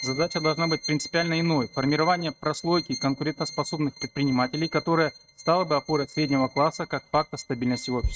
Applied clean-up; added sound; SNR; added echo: neural mask model RNNoise.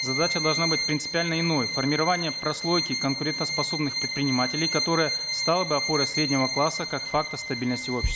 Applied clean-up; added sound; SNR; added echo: none; Bowed string instrument; 3 dB; none.